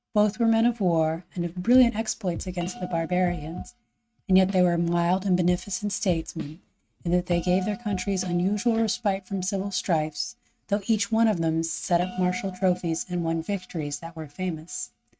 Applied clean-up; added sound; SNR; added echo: neural mask model RNNoise.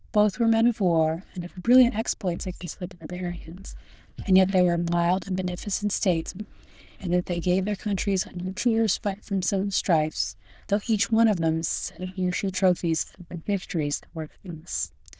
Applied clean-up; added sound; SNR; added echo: neural diffusion model UNIVERSE++.